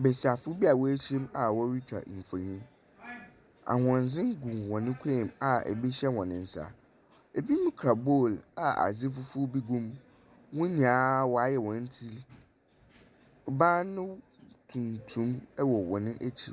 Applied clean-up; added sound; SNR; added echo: none; none; none; none.